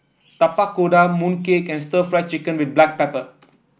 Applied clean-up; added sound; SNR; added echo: none; none; none; none.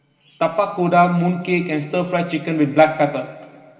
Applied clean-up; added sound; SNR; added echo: none; none; none; reverberation time 1.9 s.